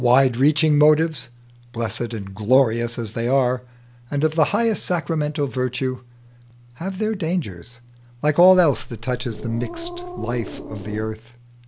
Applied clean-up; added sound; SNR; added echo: none; Growling; 11 dB; none.